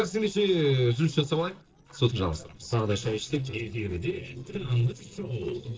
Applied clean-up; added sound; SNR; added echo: neural separator model SepFormer DNS4.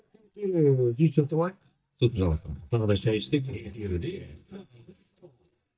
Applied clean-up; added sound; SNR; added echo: neural mask model DeepFilterNet 3.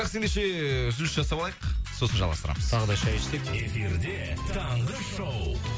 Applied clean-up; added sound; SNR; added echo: none; none; none; none.